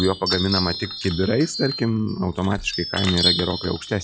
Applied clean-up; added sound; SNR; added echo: classical method log-MMSE.